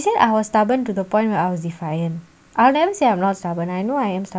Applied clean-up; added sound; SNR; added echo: none; none; none; none.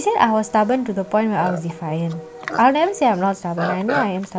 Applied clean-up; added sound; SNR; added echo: none; Livestock, farm animals, working animals; 11 dB; none.